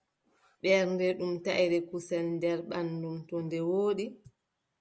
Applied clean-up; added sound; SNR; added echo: none; none; none; none.